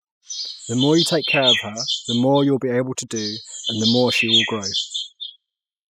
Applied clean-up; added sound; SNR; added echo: classical method spectral subtraction.